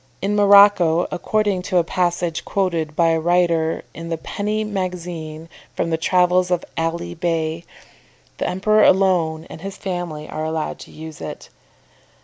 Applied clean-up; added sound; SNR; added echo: none; none; none; none.